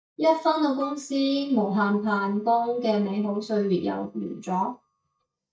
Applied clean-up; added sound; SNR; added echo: neural mask model DeepFilterNet 3.